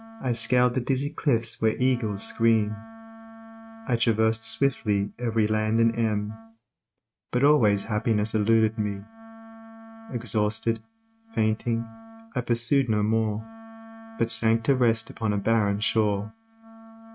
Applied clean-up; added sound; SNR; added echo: neural mask model RNNoise.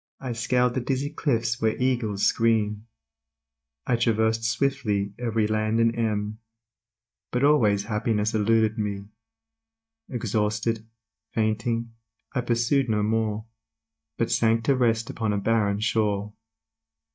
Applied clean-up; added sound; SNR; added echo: neural mask model DeepFilterNet 3.